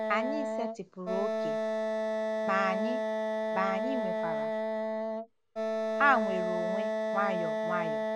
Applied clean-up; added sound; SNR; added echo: none; Wind instrument, woodwind instrument; -3 dB; none.